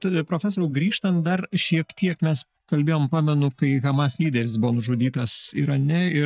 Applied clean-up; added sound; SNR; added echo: neural mask model DeepFilterNet 3.